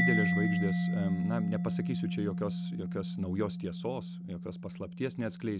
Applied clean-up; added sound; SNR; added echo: none; Mallet percussion; -3 dB; none.